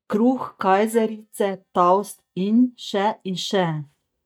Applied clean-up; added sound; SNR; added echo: neural mask model DeepFilterNet 3.